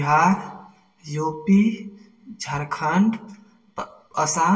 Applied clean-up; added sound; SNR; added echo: none; none; none; reverberation time 0.1 s.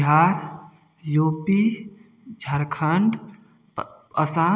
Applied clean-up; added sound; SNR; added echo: none; none; none; none.